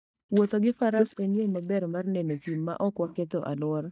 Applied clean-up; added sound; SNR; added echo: neural mask model DeepFilterNet 3.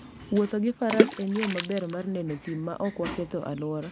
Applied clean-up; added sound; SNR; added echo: none; Water / Splash, splatter; 1 dB; none.